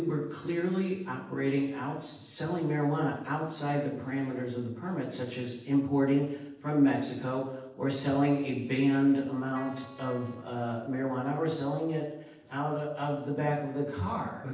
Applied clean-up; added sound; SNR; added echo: neural separator model SepFormer DNS4.